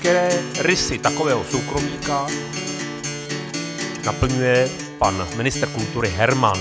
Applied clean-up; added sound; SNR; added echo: none; Acoustic guitar; 6 dB; none.